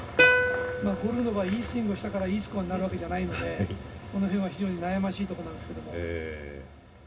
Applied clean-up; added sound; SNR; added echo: none; Plucked string instrument; -2 dB; reverberation time 0.4 s.